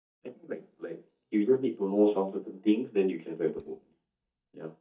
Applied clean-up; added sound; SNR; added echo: neural mask model DeepFilterNet 3.